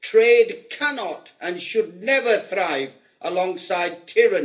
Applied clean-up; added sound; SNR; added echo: none; none; none; reverberation time 0.3 s.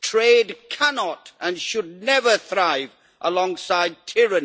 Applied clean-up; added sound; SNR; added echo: none; none; none; none.